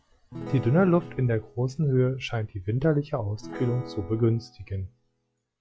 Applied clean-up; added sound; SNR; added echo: classical method log-MMSE.